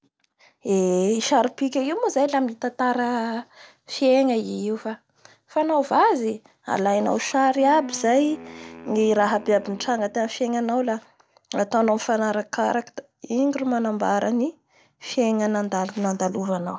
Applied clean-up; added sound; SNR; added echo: none; Wind instrument, woodwind instrument; 19 dB; none.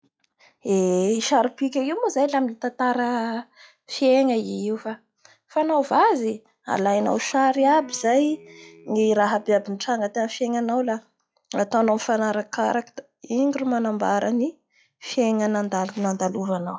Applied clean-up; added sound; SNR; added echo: classical method log-MMSE.